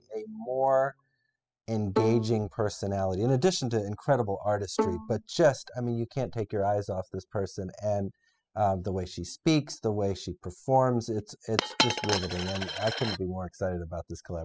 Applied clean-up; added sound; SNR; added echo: classical method spectral subtraction.